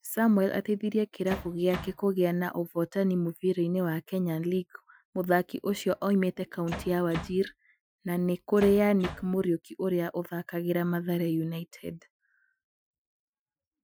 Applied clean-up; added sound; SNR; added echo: classical method Wiener filter.